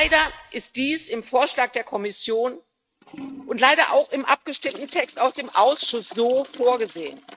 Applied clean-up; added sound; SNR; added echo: neural mask model RNNoise.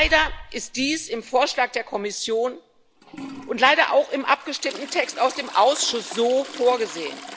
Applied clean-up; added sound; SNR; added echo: none; Trickle, dribble / Toilet flush; 15 dB; none.